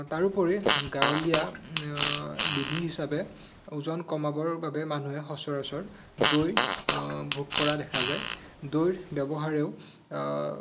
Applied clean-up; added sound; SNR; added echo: none; Fart; -2 dB; none.